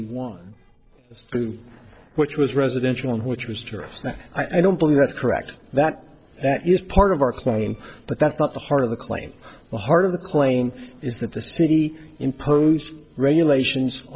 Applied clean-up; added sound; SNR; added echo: neural separator model SepFormer DNS4.